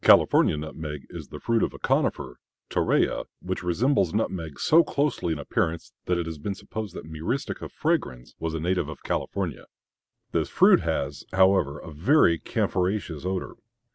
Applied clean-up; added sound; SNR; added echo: none; none; none; none.